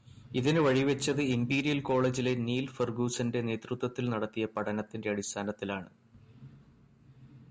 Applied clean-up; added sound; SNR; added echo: none; none; none; none.